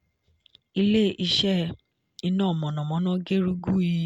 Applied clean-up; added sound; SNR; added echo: none; none; none; none.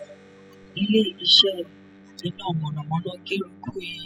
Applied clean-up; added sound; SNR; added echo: classical method spectral subtraction.